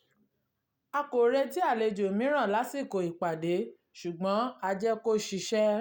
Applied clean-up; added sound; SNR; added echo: none; none; none; none.